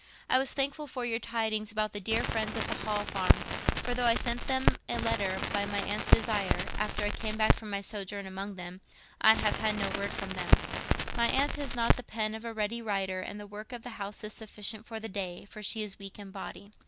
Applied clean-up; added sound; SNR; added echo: none; Crackle; -4 dB; none.